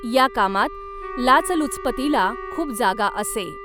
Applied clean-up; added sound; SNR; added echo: none; Wind instrument, woodwind instrument + Wind instrument, woodwind instrument; 12 dB; none.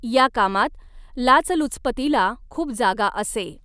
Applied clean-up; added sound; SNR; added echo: none; none; none; none.